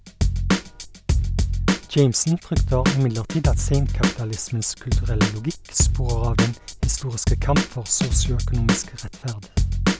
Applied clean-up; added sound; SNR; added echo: none; Drum / Drum kit; -3 dB; none.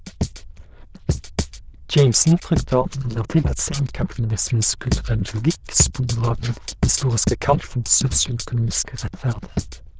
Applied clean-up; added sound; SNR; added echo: neural diffusion model UNIVERSE++.